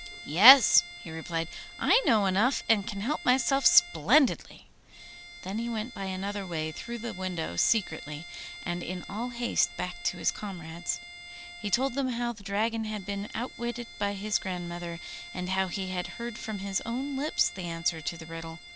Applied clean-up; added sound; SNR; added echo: none; Bowed string instrument; 16 dB; none.